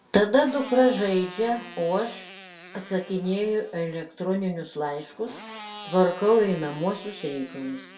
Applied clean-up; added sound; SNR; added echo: none; Motorcycle; 18 dB; reverberation time 0.2 s.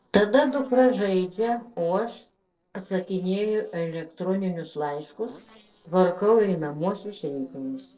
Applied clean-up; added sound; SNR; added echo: neural separator model SepFormer DNS4.